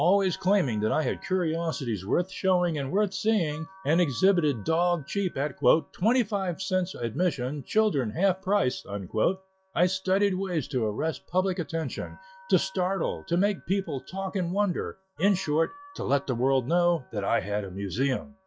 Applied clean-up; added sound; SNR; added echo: classical method log-MMSE.